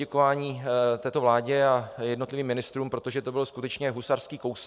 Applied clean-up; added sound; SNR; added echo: none; none; none; none.